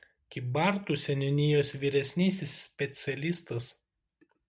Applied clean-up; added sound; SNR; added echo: none; none; none; none.